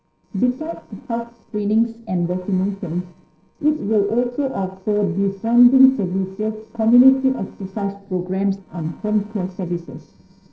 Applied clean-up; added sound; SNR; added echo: neural separator model SepFormer DNS4.